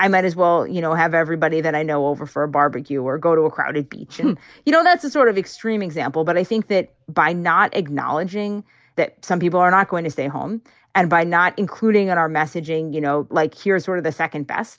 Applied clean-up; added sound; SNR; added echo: none; none; none; none.